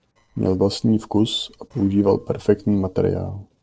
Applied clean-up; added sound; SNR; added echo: neural separator model SepFormer DNS4.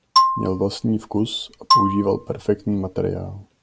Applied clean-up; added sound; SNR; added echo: none; Marimba, xylophone; -1 dB; none.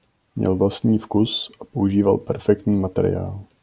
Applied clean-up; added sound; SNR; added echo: none; none; none; none.